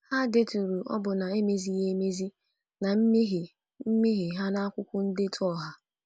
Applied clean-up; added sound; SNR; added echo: none; none; none; none.